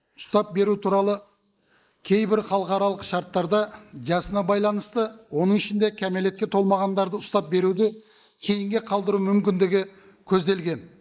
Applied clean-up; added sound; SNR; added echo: neural mask model Resemble Enhance denoiser.